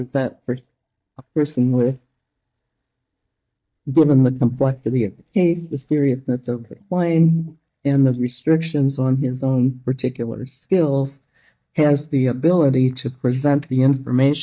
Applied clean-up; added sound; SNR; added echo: neural mask model DeepFilterNet 3.